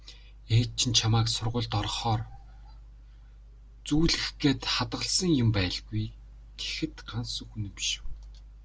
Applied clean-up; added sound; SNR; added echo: none; none; none; none.